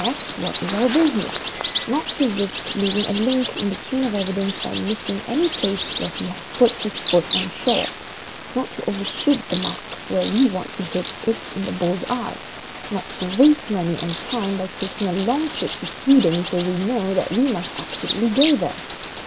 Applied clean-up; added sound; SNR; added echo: none; Bird vocalization, bird call, bird song; 1 dB; none.